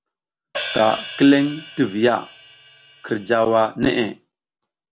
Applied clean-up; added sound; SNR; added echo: none; Hi-hat; 10 dB; none.